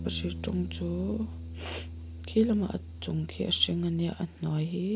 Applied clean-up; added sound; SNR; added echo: none; Bass guitar; 10 dB; none.